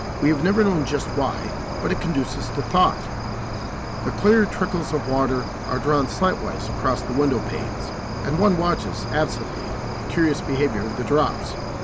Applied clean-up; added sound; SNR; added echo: none; Cricket; 5 dB; none.